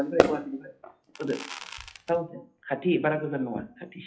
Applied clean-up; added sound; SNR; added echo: classical method WPE with log-MMSE.